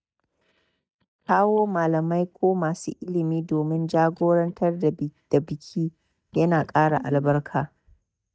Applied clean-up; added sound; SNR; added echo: neural mask model DeepFilterNet 3.